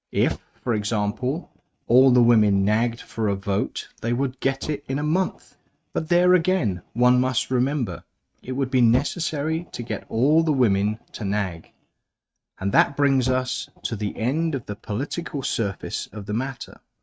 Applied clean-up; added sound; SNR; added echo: neural mask model RNNoise.